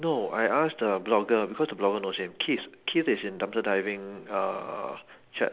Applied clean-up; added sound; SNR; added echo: none; none; none; none.